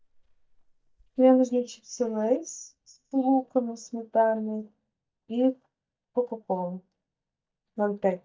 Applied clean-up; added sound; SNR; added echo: neural mask model DeepFilterNet 3.